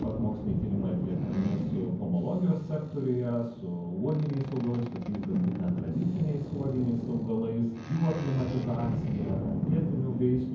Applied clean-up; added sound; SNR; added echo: none; Boat, Water vehicle; 5 dB; reverberation time 0.9 s.